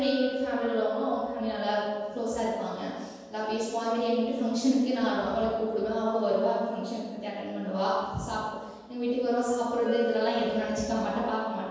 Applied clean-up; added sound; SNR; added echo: none; Chink, clink; 12 dB; reverberation time 1.2 s.